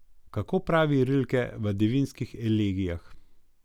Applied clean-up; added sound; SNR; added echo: none; none; none; none.